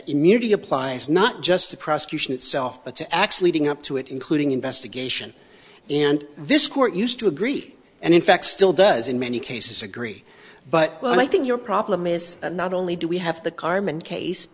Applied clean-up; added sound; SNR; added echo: none; none; none; none.